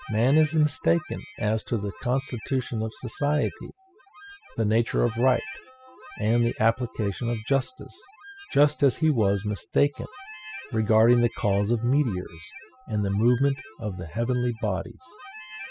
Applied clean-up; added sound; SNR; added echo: classical method spectral subtraction.